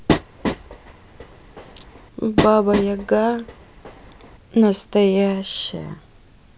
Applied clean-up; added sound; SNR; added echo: none; Train; 5 dB; none.